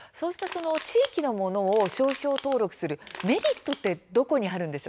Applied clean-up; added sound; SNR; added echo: none; Crushing; 14 dB; none.